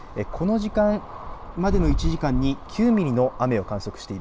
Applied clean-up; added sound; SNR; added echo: none; none; none; none.